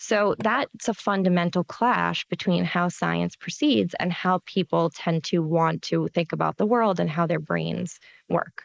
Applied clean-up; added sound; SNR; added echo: neural mask model Resemble Enhance denoiser.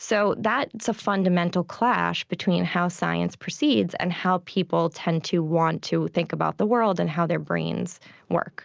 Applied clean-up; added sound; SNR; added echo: none; none; none; none.